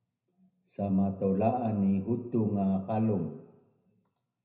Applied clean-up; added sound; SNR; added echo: none; none; none; reverberation time 0.8 s.